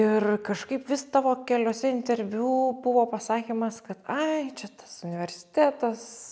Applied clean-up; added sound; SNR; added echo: none; none; none; none.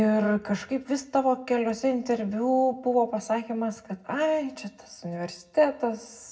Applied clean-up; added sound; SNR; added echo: none; none; none; reverberation time 0.4 s.